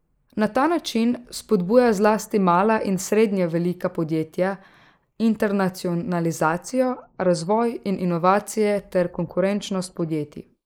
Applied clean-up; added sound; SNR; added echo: neural mask model Resemble Enhance denoiser.